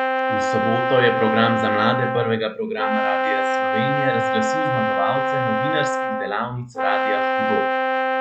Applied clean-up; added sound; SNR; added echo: none; Brass instrument; -3 dB; none.